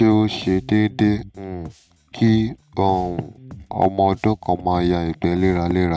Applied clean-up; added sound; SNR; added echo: neural mask model RNNoise.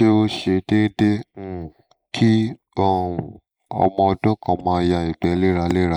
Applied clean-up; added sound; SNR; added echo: neural mask model Resemble Enhance denoiser.